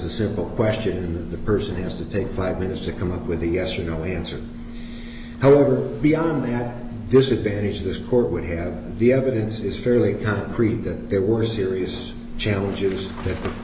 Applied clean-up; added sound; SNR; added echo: none; none; none; none.